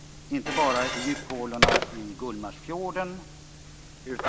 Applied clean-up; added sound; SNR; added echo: none; Dishes, pots, and pans + Telephone; 0 dB; none.